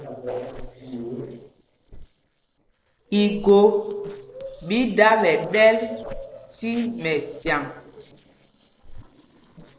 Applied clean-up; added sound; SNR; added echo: neural separator model SepFormer DNS4.